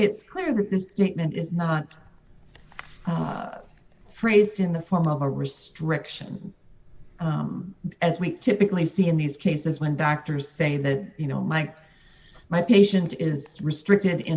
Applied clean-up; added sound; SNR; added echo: none; none; none; none.